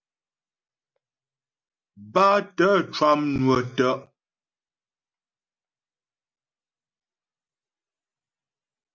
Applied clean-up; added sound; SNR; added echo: none; none; none; none.